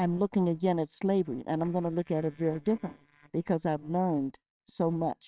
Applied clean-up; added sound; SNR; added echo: neural separator model SepFormer WHAMR!.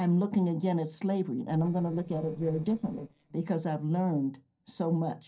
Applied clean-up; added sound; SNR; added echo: neural separator model SepFormer DNS4.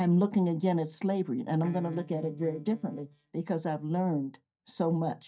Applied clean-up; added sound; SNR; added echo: neural mask model DeepFilterNet 3.